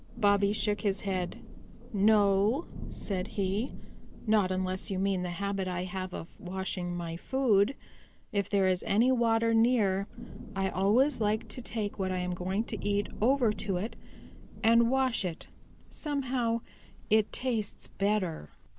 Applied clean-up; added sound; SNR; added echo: none; Thunder / Rain; 13 dB; none.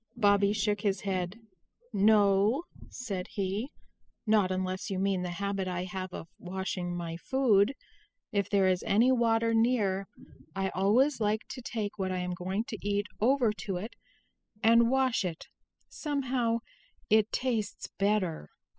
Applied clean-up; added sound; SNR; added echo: classical method spectral subtraction.